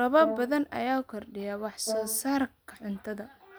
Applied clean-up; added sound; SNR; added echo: none; Brass instrument; 9 dB; none.